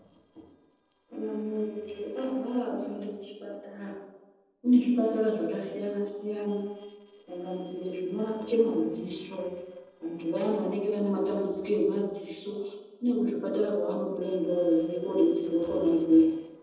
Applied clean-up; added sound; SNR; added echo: neural separator model SepFormer DNS4.